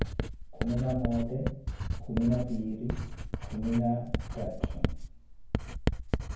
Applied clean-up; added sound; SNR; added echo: none; Writing; 0 dB; reverberation time 0.9 s.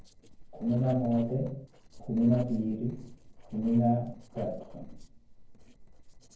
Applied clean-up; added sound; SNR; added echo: neural separator model SepFormer DNS4.